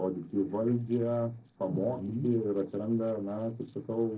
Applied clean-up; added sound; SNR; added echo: neural separator model SepFormer DNS4.